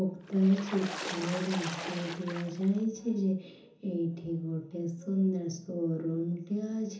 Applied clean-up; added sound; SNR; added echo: none; Water / Splash, splatter; 9 dB; reverberation time 0.6 s.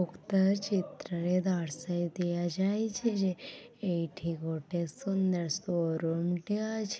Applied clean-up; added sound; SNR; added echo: none; none; none; none.